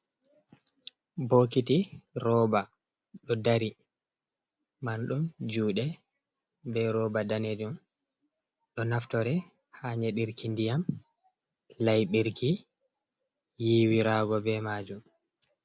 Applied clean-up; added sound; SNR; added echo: none; none; none; none.